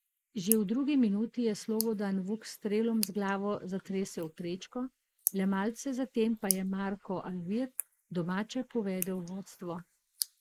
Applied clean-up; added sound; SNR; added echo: neural mask model Resemble Enhance denoiser.